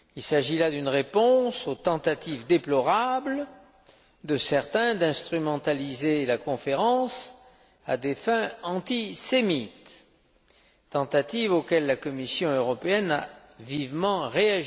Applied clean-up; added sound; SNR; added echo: none; none; none; none.